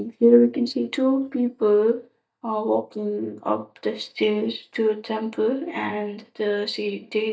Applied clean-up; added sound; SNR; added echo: neural mask model DeepFilterNet 3.